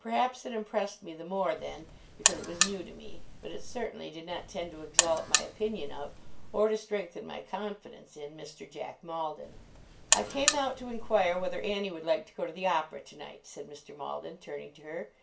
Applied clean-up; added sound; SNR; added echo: none; Alarm; -2 dB; reverberation time 0.2 s.